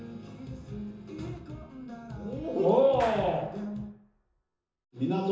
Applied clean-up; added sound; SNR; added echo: none; Clapping; 16 dB; reverberation time 0.6 s.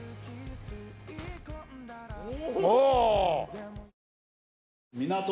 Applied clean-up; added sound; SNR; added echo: none; none; none; none.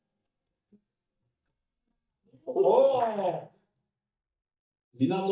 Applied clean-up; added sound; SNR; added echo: neural mask model DeepFilterNet 3.